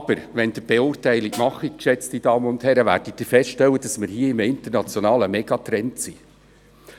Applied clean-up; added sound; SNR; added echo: none; Snare drum; 19 dB; none.